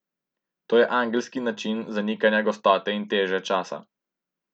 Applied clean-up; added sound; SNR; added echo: none; none; none; none.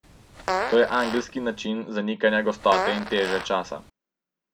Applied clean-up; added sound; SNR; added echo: none; Fart; 6 dB; none.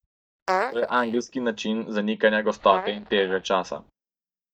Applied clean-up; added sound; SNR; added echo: neural mask model DeepFilterNet 3.